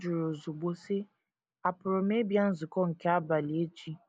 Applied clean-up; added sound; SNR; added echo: none; none; none; none.